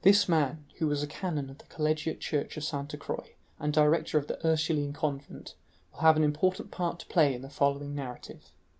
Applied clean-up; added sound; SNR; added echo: none; none; none; none.